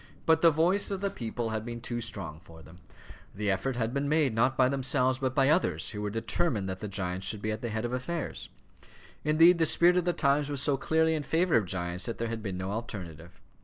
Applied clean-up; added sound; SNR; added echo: none; Thunder; 19 dB; none.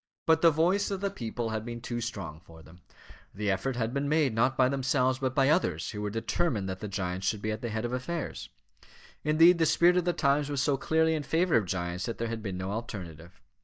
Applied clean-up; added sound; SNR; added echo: neural mask model DeepFilterNet 3.